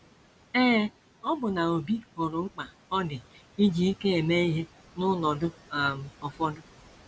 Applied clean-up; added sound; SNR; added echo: none; none; none; none.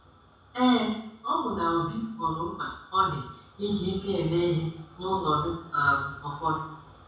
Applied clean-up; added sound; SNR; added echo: none; none; none; reverberation time 0.7 s.